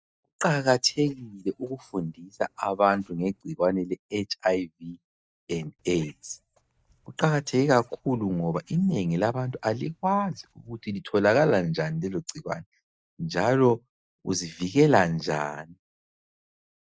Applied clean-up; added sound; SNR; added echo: neural mask model DeepFilterNet 3.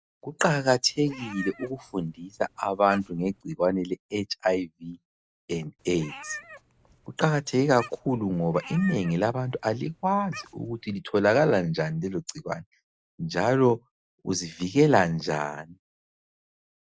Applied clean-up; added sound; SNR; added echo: none; Meow; 18 dB; none.